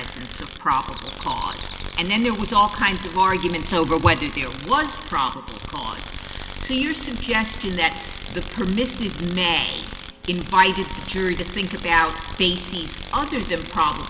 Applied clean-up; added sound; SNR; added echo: none; Tools + Bird vocalization, bird call, bird song; 8 dB; none.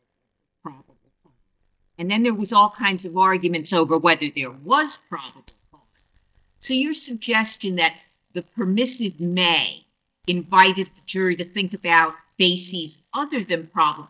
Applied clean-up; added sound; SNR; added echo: neural mask model DeepFilterNet 3.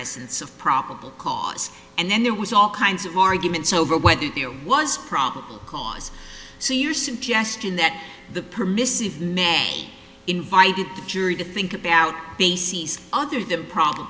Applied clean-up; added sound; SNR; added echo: none; none; none; none.